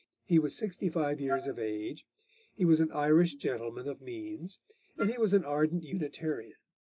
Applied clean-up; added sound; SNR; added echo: neural mask model Resemble Enhance denoiser.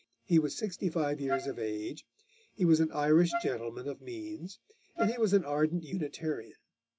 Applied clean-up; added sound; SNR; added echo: none; Wind instrument, woodwind instrument; 7 dB; none.